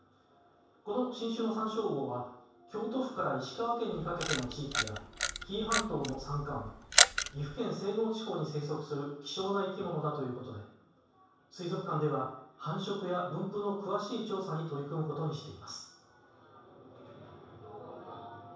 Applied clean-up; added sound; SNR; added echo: none; Camera; -4 dB; reverberation time 0.7 s.